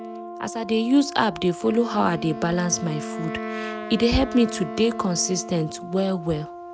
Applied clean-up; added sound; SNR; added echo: none; Wind instrument, woodwind instrument + Brass instrument; 10 dB; none.